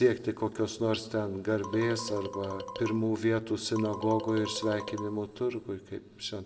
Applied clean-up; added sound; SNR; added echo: none; Marimba, xylophone; 12 dB; reverberation time 1.2 s.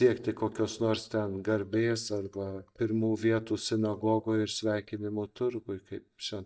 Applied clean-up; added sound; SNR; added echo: neural mask model DeepFilterNet 3.